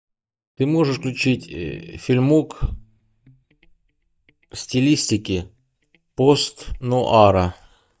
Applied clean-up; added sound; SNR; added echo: neural mask model DeepFilterNet 3.